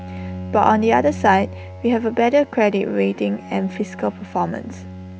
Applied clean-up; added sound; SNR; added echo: none; Bowed string instrument; 14 dB; none.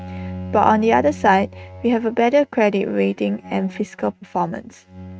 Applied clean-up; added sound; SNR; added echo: neural mask model RNNoise.